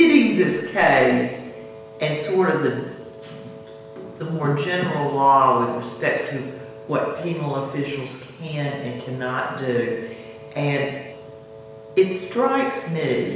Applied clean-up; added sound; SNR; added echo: none; Wind instrument, woodwind instrument; 19 dB; reverberation time 1.0 s.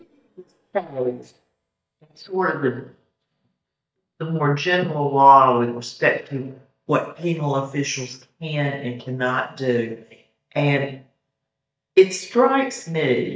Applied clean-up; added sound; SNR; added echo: neural mask model DeepFilterNet 3.